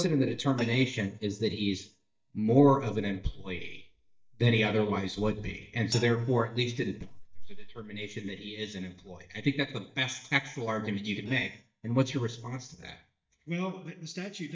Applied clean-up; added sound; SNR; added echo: neural mask model DeepFilterNet 3.